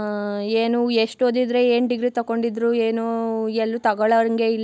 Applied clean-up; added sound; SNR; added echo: none; none; none; none.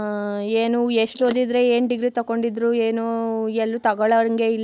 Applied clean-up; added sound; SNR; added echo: neural mask model Resemble Enhance denoiser.